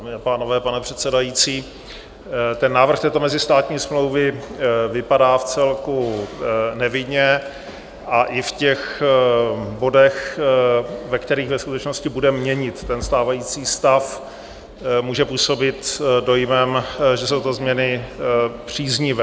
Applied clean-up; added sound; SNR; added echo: none; none; none; none.